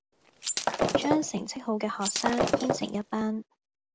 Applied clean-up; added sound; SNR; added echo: none; Shatter; -2 dB; none.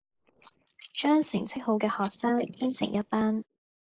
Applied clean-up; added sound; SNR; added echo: neural mask model Resemble Enhance denoiser.